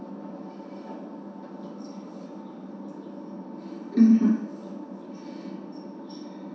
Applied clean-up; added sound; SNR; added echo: none; none; none; reverberation time 0.7 s.